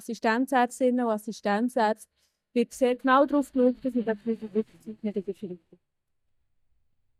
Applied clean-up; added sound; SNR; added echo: neural mask model DeepFilterNet 3.